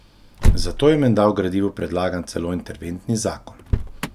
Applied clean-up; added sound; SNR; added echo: none; Motor vehicle (road); 3 dB; none.